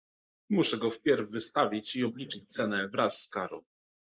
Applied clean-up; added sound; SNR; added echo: neural mask model Resemble Enhance denoiser.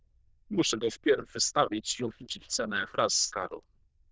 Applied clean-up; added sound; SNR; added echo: neural diffusion model UNIVERSE++.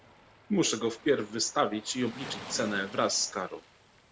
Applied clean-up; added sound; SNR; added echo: none; Waves, surf; 16 dB; none.